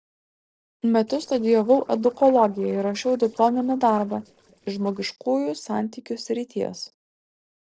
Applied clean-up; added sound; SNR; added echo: neural separator model SepFormer DNS4.